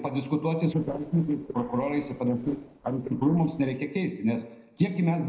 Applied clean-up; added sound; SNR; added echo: neural separator model SepFormer DNS4.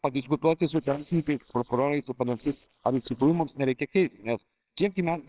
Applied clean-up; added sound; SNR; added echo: neural separator model SepFormer WHAMR!.